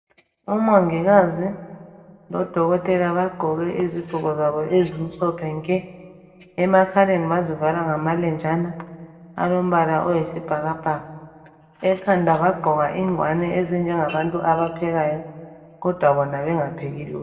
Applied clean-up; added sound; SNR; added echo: none; none; none; reverberation time 1.4 s.